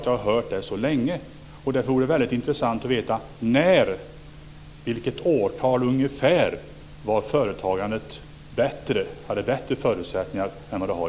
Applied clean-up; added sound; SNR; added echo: none; none; none; none.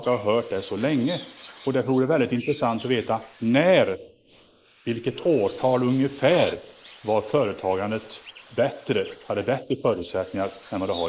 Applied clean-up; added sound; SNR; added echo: neural mask model Resemble Enhance denoiser.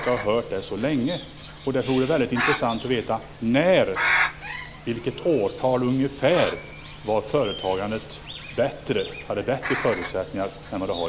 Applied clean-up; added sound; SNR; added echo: none; Bird; 8 dB; none.